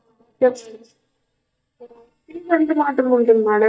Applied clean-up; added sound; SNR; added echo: neural mask model DeepFilterNet 3.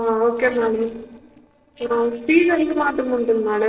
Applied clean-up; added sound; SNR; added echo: neural separator model SepFormer DNS4.